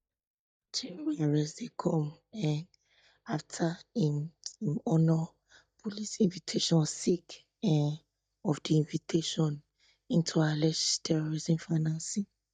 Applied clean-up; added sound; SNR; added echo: neural mask model DeepFilterNet 3.